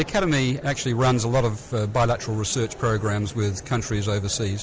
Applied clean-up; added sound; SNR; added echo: none; none; none; none.